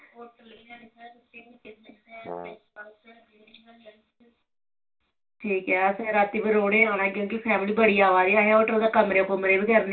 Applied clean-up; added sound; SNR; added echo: none; Brass instrument; 15 dB; reverberation time 0.2 s.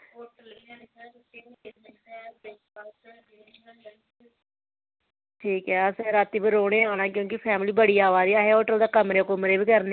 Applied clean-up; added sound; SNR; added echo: none; none; none; none.